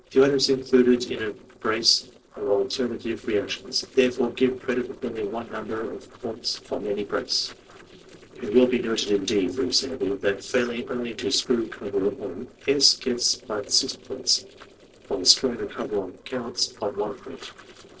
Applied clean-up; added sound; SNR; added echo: neural separator model SepFormer DNS4.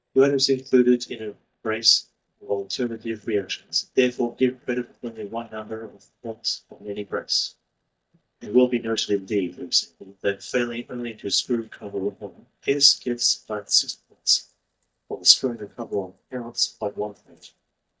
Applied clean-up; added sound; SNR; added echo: neural mask model DeepFilterNet 3.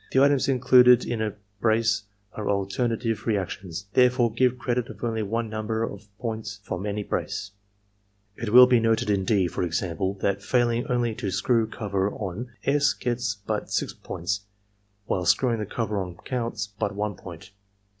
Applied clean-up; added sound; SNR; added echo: none; none; none; none.